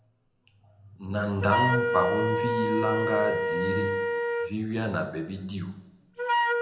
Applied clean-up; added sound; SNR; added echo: none; Wind instrument, woodwind instrument; -1 dB; reverberation time 0.8 s.